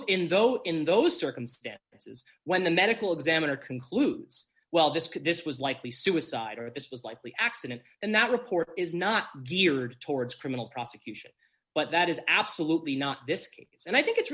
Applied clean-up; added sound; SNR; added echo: none; none; none; none.